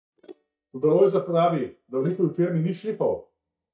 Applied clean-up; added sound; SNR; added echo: neural mask model DeepFilterNet 3.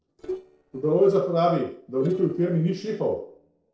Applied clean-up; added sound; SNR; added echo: neural separator model SepFormer DNS4.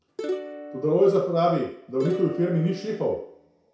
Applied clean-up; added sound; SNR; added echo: none; Plucked string instrument; 11 dB; reverberation time 0.6 s.